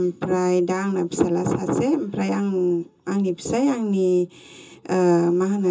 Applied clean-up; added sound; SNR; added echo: none; none; none; reverberation time 0.2 s.